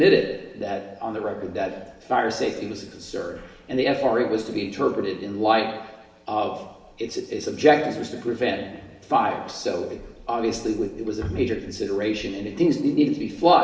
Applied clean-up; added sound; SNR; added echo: none; none; none; reverberation time 0.9 s.